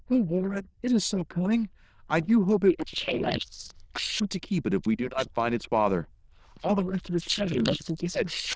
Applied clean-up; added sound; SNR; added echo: neural diffusion model UNIVERSE++.